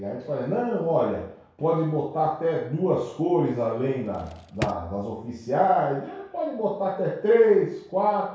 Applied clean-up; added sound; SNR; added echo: none; Drawer open or close; 11 dB; reverberation time 0.6 s.